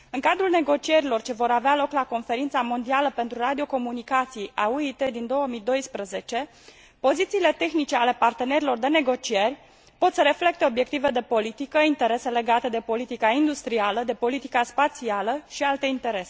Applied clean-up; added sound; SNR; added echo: none; none; none; none.